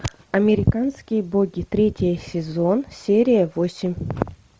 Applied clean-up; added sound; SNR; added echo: none; none; none; none.